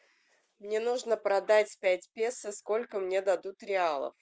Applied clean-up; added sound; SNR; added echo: none; none; none; none.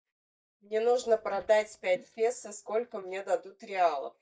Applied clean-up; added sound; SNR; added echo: neural mask model DeepFilterNet 3.